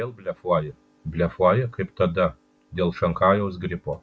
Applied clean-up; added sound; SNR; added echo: none; none; none; none.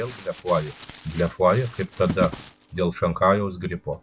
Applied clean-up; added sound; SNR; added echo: none; Crumpling, crinkling; 13 dB; none.